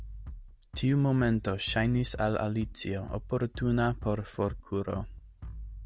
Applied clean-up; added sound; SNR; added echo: none; Bass drum; 13 dB; none.